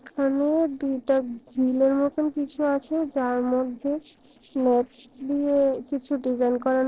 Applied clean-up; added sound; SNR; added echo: neural separator model SepFormer DNS4.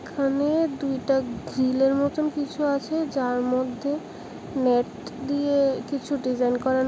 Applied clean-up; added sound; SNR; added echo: none; none; none; none.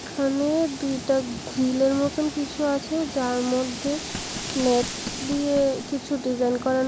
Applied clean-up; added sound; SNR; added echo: none; Knock + Wind; 12 dB; none.